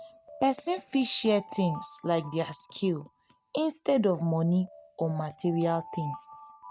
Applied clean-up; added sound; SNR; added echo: neural mask model RNNoise.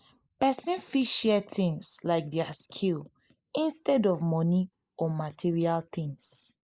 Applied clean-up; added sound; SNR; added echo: neural mask model Resemble Enhance denoiser.